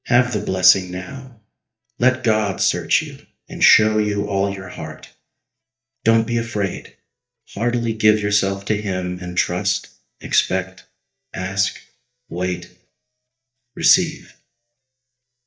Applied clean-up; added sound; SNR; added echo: neural mask model DeepFilterNet 3.